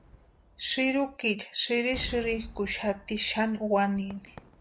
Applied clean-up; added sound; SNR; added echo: none; Cheering / Fireworks; 17 dB; none.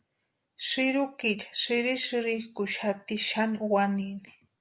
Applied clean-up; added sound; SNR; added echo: none; none; none; none.